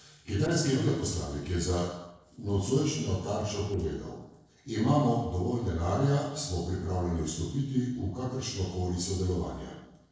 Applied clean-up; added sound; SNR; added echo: neural separator model SepFormer DNS4.